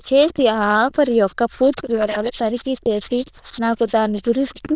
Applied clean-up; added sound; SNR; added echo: neural diffusion model UNIVERSE++.